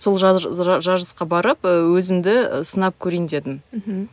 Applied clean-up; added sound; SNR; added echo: none; none; none; none.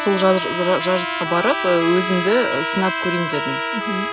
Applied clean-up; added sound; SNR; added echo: none; Trumpet + Trumpet; 4 dB; none.